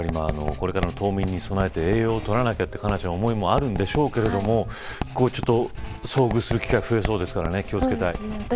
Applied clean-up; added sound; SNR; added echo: none; Writing; 9 dB; none.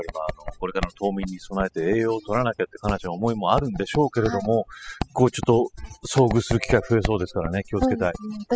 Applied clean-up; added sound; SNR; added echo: classical method spectral subtraction.